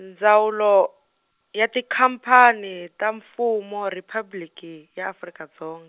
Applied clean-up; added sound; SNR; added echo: none; none; none; none.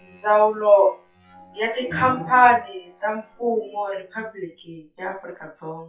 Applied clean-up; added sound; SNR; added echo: classical method WPE with log-MMSE.